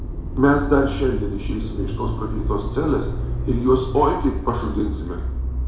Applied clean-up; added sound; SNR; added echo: none; Motor vehicle (road); 3 dB; reverberation time 0.6 s.